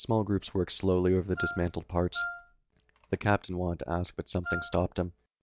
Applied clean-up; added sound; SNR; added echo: none; Wind instrument, woodwind instrument; 8 dB; none.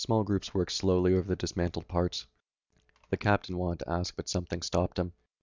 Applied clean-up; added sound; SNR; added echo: none; none; none; none.